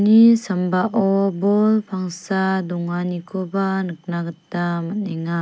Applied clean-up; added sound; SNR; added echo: none; none; none; none.